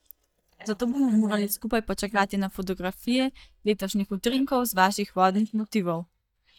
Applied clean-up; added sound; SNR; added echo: neural mask model DeepFilterNet 3.